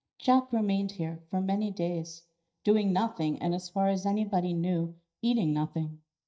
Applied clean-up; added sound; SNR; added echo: neural mask model DeepFilterNet 3.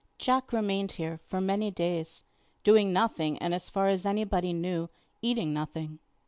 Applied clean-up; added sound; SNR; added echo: none; none; none; none.